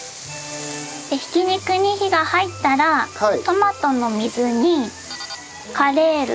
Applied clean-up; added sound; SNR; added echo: none; none; none; none.